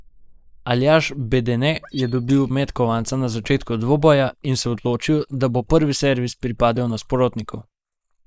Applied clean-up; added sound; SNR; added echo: neural mask model Resemble Enhance denoiser.